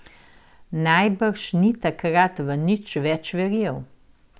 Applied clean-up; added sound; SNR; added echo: none; none; none; none.